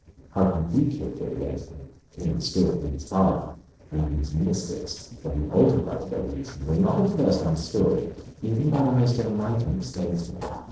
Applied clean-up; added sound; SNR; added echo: neural separator model SepFormer DNS4.